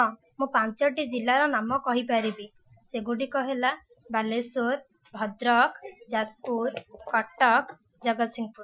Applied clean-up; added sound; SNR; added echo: classical method Wiener filter.